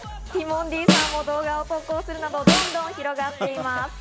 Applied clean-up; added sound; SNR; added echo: none; Snare drum; -2 dB; none.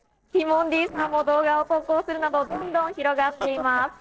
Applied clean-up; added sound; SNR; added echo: neural separator model SepFormer DNS4.